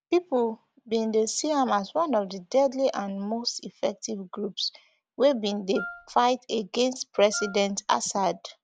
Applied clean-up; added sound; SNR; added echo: none; Wind instrument, woodwind instrument; 13 dB; none.